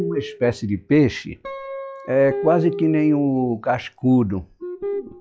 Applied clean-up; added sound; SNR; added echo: classical method log-MMSE.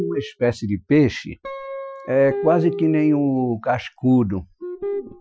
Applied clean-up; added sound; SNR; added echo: classical method Wiener filter.